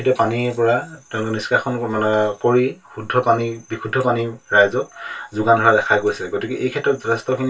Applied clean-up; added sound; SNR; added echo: none; none; none; reverberation time 0.2 s.